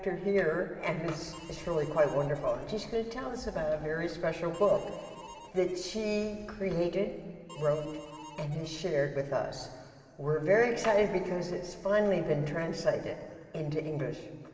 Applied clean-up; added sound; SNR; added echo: none; Harmonica; 20 dB; reverberation time 2.5 s.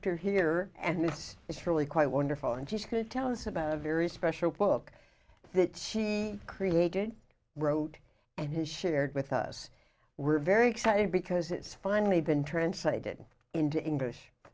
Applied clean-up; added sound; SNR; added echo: none; none; none; none.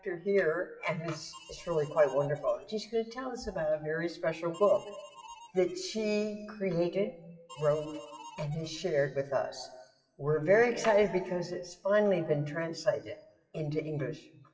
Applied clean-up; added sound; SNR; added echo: classical method WPE with log-MMSE.